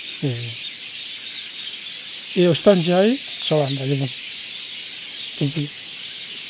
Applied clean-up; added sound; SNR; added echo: none; Chirp, tweet; 10 dB; none.